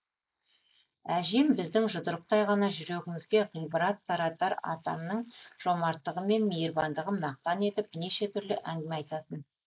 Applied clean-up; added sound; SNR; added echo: neural mask model Resemble Enhance denoiser.